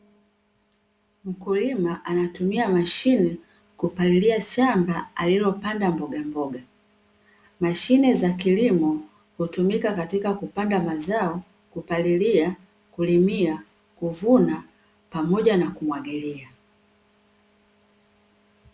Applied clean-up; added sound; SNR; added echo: none; none; none; none.